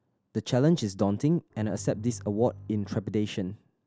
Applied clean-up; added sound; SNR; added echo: none; Bowed string instrument; 16 dB; none.